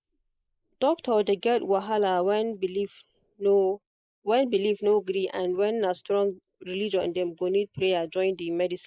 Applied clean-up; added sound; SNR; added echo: neural mask model Resemble Enhance denoiser.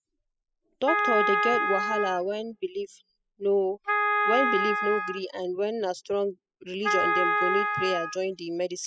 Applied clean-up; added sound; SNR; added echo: classical method spectral subtraction.